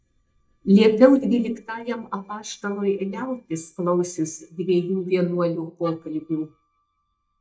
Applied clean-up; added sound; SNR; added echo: neural mask model DeepFilterNet 3.